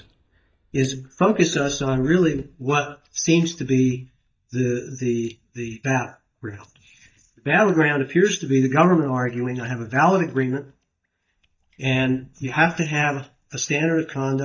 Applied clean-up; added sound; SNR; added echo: neural mask model DeepFilterNet 3.